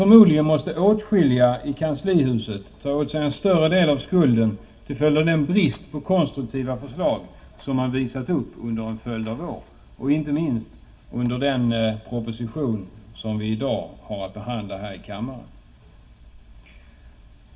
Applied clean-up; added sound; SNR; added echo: none; none; none; reverberation time 0.2 s.